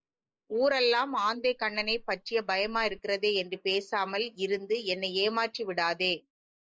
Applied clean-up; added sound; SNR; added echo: neural mask model Resemble Enhance denoiser.